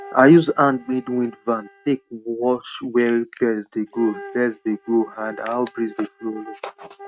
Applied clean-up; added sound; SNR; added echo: neural mask model RNNoise.